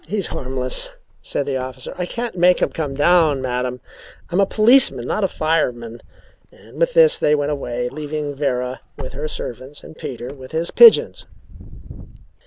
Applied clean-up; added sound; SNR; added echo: none; Wind / Car; 11 dB; none.